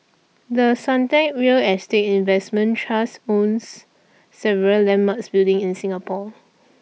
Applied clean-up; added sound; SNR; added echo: none; none; none; none.